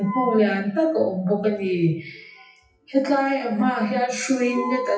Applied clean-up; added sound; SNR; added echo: classical method WPE with log-MMSE.